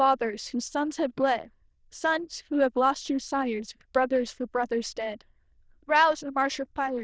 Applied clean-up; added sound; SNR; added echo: neural diffusion model UNIVERSE++.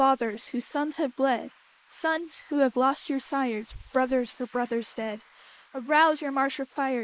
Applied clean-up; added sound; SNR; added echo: neural mask model Resemble Enhance denoiser.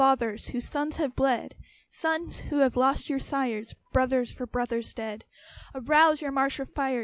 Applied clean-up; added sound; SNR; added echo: none; none; none; none.